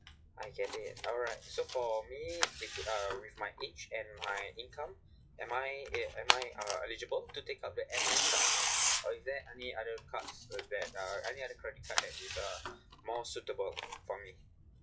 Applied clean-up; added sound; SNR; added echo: classical method WPE with log-MMSE.